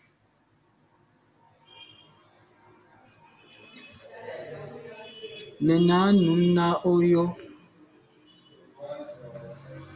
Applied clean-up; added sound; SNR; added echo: none; none; none; none.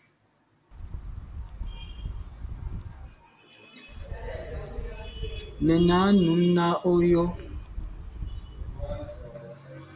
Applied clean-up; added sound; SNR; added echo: none; Wind; 9 dB; none.